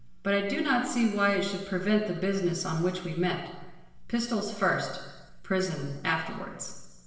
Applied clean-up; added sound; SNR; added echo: none; none; none; reverberation time 1.1 s.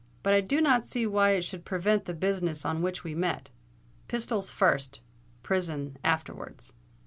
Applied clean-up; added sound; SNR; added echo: none; none; none; none.